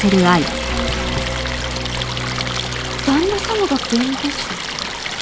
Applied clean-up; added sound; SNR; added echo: none; Stream; 5 dB; none.